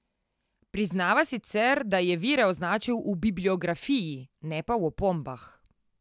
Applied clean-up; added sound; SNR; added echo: none; none; none; none.